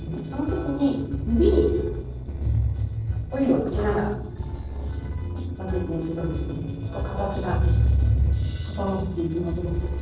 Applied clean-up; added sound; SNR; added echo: neural separator model SepFormer DNS4.